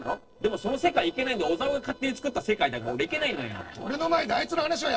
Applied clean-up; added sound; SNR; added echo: neural separator model SepFormer DNS4.